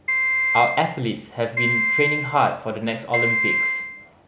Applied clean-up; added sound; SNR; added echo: none; Piano; -2 dB; none.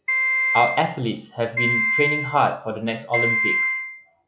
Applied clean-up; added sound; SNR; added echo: classical method log-MMSE.